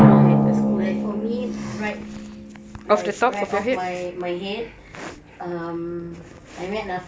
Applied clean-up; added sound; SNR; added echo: none; Drum; -4 dB; none.